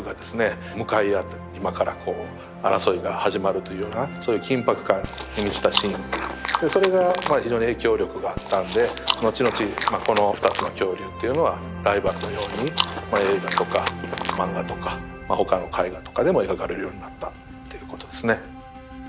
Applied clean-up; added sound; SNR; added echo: none; Chewing, mastication; 5 dB; none.